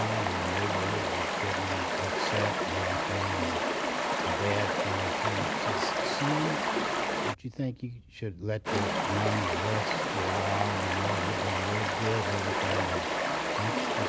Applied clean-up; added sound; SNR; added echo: none; Stream; -5 dB; none.